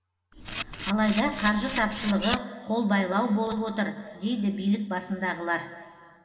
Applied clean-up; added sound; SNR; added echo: none; Camera; 5 dB; reverberation time 2.1 s.